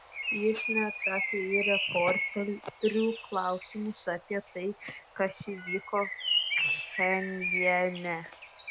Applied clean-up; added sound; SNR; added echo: none; Bird; 3 dB; none.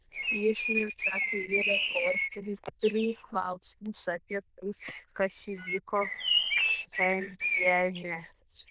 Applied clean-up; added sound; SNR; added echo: neural diffusion model UNIVERSE++.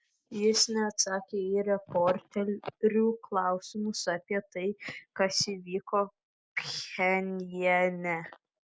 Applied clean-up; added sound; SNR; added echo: none; none; none; none.